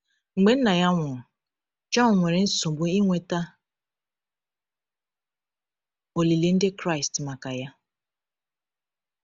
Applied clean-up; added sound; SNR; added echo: none; none; none; none.